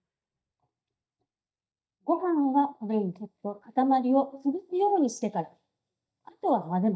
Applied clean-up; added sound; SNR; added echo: neural mask model DeepFilterNet 3.